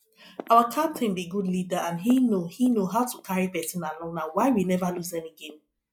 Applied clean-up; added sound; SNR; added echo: classical method log-MMSE.